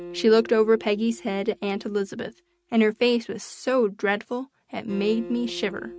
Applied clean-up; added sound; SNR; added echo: neural mask model RNNoise.